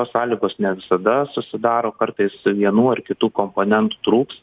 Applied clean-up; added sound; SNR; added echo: none; none; none; none.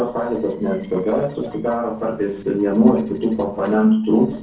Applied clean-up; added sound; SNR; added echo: neural separator model SepFormer DNS4.